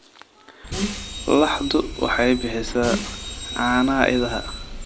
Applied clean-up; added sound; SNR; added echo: none; Bus; 7 dB; none.